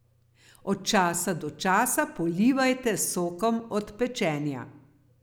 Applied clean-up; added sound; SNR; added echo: none; none; none; none.